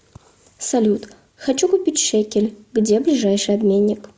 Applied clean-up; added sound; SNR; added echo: none; none; none; none.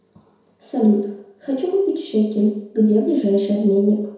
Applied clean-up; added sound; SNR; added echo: none; none; none; reverberation time 0.7 s.